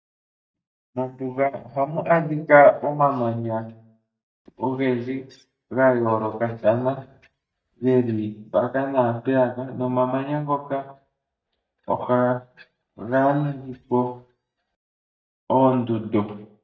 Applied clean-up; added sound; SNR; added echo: neural mask model DeepFilterNet 3.